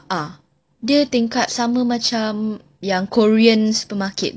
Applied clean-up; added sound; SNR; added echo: none; none; none; none.